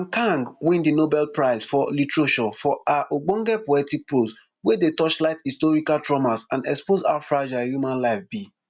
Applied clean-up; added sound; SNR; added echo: none; none; none; none.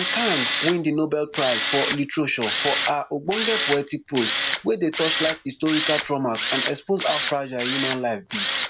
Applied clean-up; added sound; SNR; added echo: none; Tools; 0 dB; none.